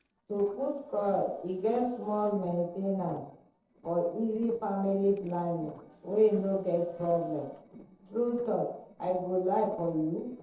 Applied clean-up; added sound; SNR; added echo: neural separator model SepFormer DNS4.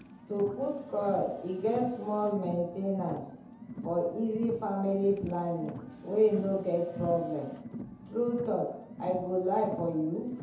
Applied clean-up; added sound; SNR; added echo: none; Car; 12 dB; reverberation time 0.8 s.